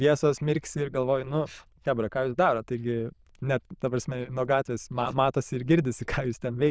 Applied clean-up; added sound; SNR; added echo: neural diffusion model UNIVERSE++.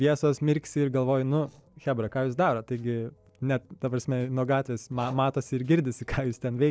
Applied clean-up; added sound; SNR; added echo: neural separator model SepFormer DNS4.